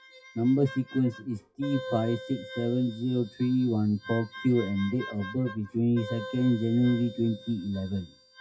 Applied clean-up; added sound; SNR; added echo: classical method WPE with log-MMSE.